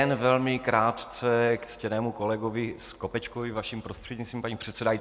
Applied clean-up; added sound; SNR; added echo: none; none; none; none.